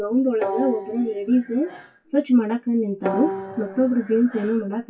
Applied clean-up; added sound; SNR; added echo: classical method WPE with log-MMSE.